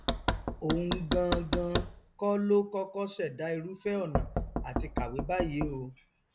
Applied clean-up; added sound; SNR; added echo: none; Knock; 2 dB; none.